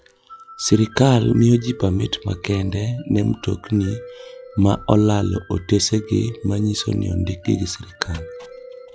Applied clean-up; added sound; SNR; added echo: classical method log-MMSE.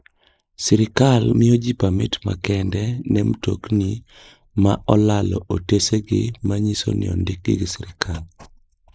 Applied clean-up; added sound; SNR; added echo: neural mask model Resemble Enhance denoiser.